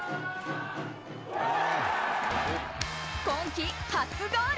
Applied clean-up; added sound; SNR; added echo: none; none; none; none.